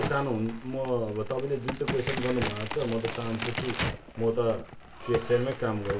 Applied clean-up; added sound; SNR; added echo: none; Crack; 7 dB; reverberation time 0.2 s.